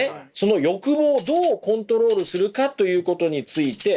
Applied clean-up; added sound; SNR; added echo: neural mask model Resemble Enhance denoiser.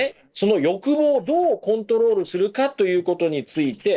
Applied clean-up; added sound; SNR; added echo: neural separator model SepFormer DNS4.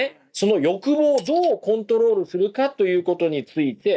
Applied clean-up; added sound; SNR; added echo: neural mask model DeepFilterNet 3.